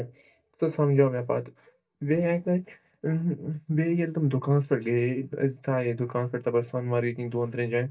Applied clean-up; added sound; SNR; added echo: neural mask model DeepFilterNet 3.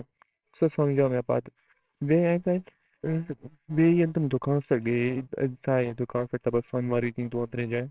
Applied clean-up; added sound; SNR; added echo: neural separator model SepFormer WHAMR!.